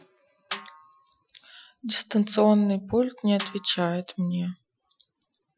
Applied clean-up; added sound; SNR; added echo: classical method Wiener filter.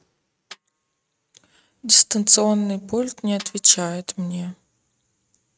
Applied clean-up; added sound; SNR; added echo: neural mask model RNNoise.